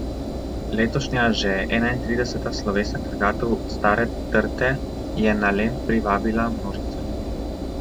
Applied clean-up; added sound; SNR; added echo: none; Engine; 4 dB; none.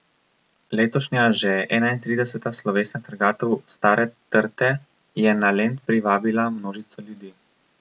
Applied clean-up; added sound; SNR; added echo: none; none; none; none.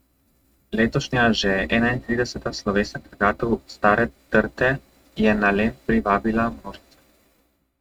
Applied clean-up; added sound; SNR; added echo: neural mask model RNNoise.